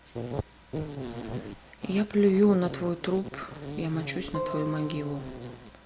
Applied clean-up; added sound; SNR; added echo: none; Insect; 10 dB; none.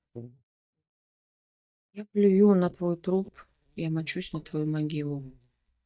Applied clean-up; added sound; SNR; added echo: neural mask model DeepFilterNet 3.